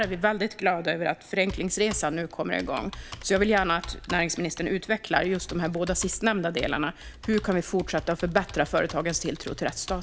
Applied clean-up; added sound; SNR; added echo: none; Computer keyboard; 14 dB; none.